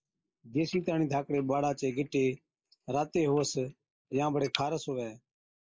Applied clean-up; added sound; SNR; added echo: neural mask model Resemble Enhance denoiser.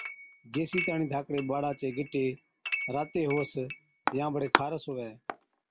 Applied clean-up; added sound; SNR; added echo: none; Chink, clink; 3 dB; none.